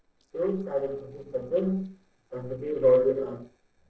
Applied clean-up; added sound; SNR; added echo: neural separator model SepFormer DNS4.